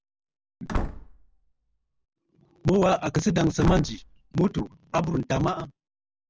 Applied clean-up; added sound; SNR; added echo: none; Slam / Wood; 6 dB; none.